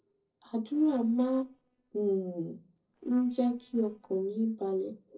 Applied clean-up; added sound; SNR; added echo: neural separator model SepFormer DNS4.